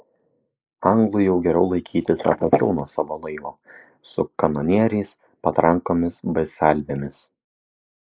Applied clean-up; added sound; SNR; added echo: neural mask model Resemble Enhance denoiser.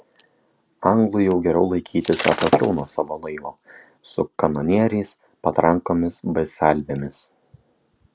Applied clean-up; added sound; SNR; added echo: none; Shatter; 2 dB; none.